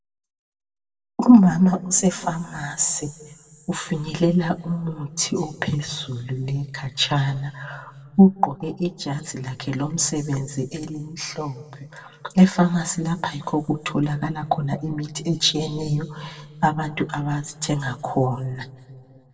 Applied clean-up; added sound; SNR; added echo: none; none; none; reverberation time 1.6 s.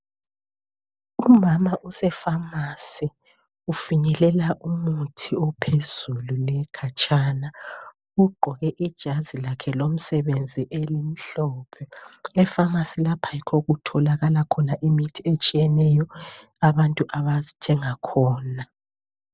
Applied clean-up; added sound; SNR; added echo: none; none; none; none.